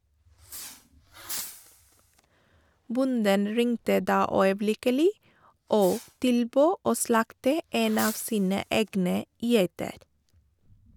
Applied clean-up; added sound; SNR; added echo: none; Fireworks + Fireworks; 17 dB; none.